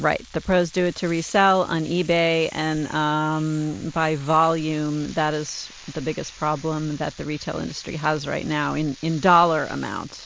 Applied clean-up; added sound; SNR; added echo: neural mask model Resemble Enhance denoiser.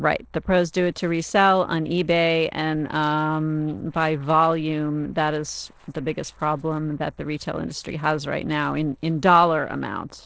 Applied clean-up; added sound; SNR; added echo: neural separator model SepFormer DNS4.